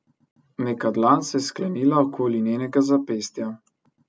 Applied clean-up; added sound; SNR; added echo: none; none; none; none.